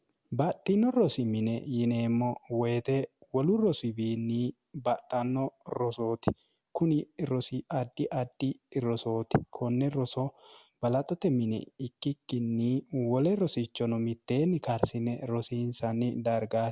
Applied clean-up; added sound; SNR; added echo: none; none; none; none.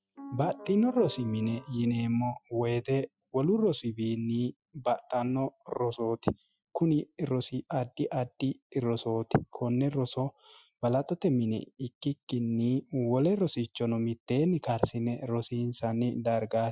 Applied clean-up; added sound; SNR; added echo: classical method Wiener filter.